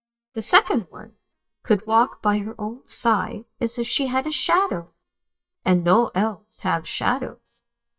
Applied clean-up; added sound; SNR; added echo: neural mask model DeepFilterNet 3.